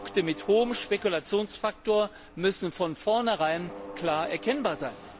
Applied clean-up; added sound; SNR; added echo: none; Mechanisms; 16 dB; none.